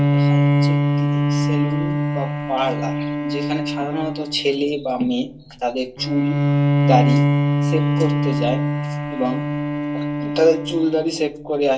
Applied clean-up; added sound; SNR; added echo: none; Bowed string instrument; -3 dB; reverberation time 0.2 s.